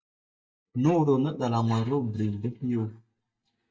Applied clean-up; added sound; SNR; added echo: neural mask model DeepFilterNet 3.